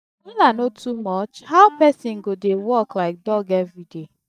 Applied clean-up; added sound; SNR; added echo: neural mask model DeepFilterNet 3.